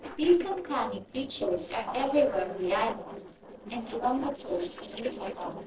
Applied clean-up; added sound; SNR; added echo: neural separator model SepFormer DNS4.